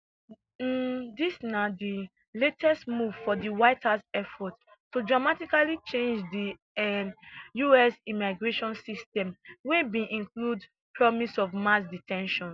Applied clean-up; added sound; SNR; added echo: none; none; none; none.